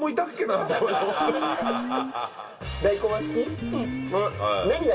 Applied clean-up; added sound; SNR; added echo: none; Guitar; 6 dB; reverberation time 1.7 s.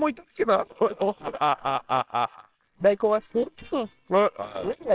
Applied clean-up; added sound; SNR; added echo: neural separator model SepFormer WHAMR!.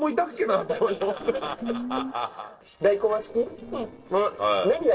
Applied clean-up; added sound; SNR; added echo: neural separator model SepFormer DNS4.